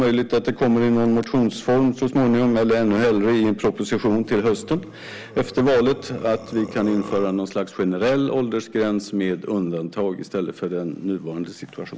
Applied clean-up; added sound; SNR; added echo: none; Burping, eructation; 18 dB; none.